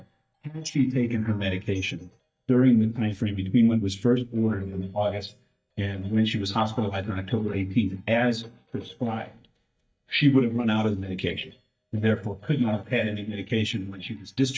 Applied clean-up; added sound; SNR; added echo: neural mask model DeepFilterNet 3.